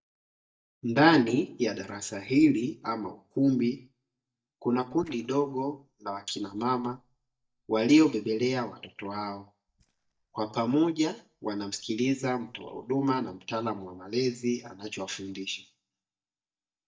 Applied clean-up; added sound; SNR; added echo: neural mask model DeepFilterNet 3.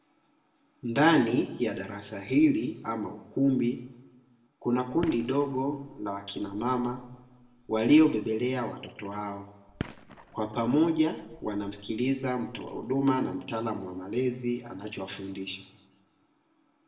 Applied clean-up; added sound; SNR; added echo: none; Fireworks; 18 dB; reverberation time 0.6 s.